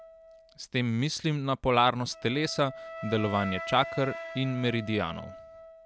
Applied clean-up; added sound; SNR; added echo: none; Wind instrument, woodwind instrument; 13 dB; none.